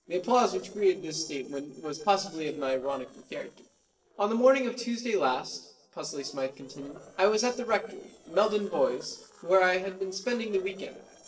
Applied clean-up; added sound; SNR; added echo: neural separator model SepFormer DNS4.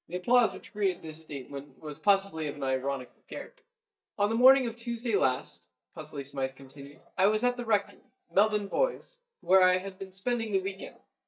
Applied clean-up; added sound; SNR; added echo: neural mask model DeepFilterNet 3.